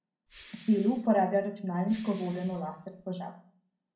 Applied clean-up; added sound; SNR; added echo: none; Respiratory sounds; 19 dB; reverberation time 0.5 s.